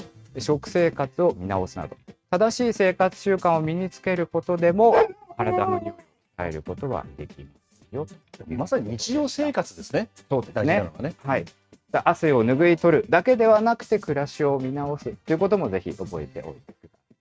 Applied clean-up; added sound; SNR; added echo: neural mask model RNNoise.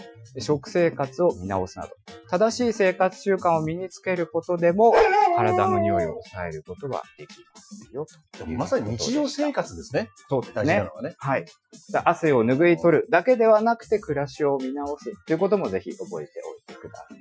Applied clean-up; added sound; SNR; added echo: classical method Wiener filter.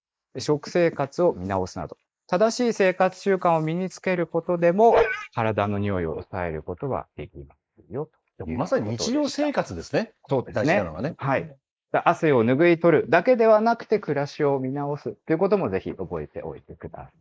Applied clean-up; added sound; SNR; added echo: neural mask model Resemble Enhance denoiser.